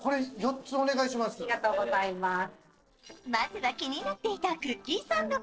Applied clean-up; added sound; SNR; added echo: neural separator model SepFormer DNS4.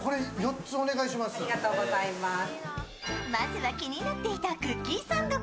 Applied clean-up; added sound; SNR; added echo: none; none; none; none.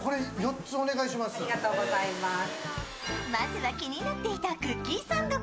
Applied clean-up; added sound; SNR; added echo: none; Tools; 13 dB; none.